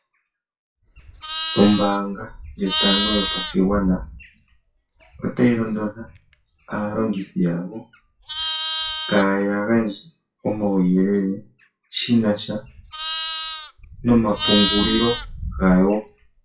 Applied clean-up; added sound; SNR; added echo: classical method WPE with log-MMSE.